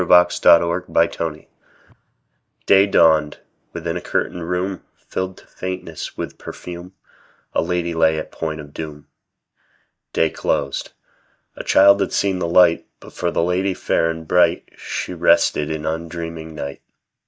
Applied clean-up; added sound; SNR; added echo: neural mask model DeepFilterNet 3.